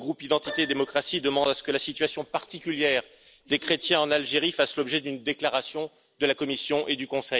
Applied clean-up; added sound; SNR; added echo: none; Keyboard (musical); 18 dB; none.